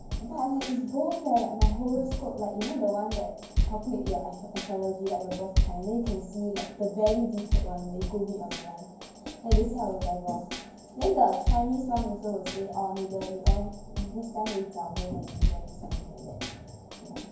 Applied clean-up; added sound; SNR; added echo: none; Bass drum / Snare drum / Drum kit; 1 dB; reverberation time 0.9 s.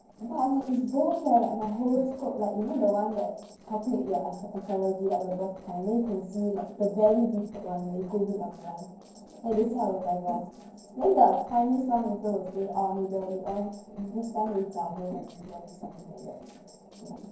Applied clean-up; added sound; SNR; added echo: neural separator model SepFormer DNS4.